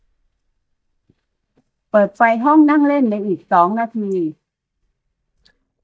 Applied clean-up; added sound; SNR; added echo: neural mask model DeepFilterNet 3.